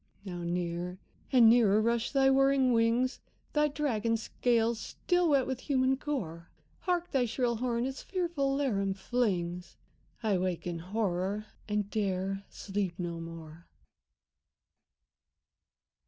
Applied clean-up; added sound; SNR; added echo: none; none; none; none.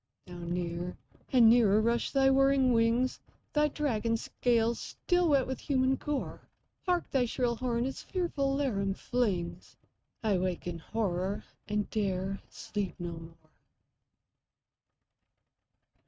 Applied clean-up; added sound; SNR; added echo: neural mask model RNNoise.